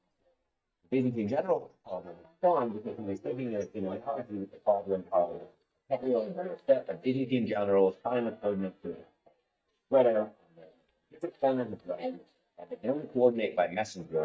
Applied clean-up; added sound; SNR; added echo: neural mask model DeepFilterNet 3.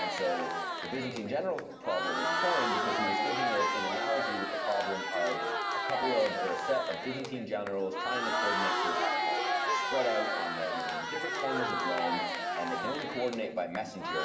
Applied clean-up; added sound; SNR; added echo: none; Crowd; -2 dB; reverberation time 1.8 s.